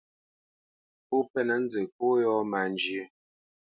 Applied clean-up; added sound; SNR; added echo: none; none; none; none.